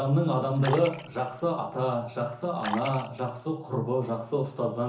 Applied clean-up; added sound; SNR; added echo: none; Fill (with liquid); 13 dB; reverberation time 0.7 s.